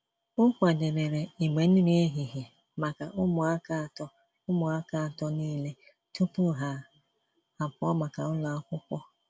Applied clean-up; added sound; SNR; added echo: none; none; none; none.